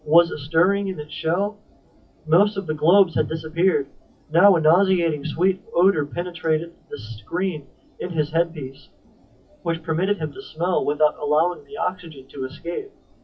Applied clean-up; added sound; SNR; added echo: classical method WPE with log-MMSE.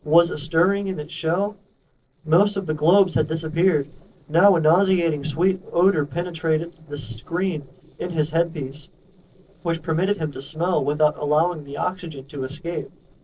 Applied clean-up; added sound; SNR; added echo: neural separator model SepFormer DNS4.